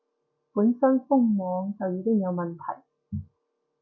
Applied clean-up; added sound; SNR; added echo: none; none; none; none.